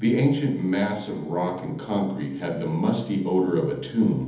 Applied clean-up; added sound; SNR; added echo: none; none; none; reverberation time 1.3 s.